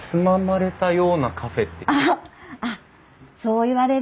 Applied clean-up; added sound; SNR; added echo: none; none; none; none.